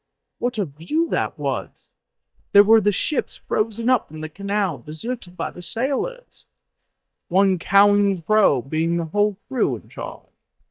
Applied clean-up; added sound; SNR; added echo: neural mask model DeepFilterNet 3.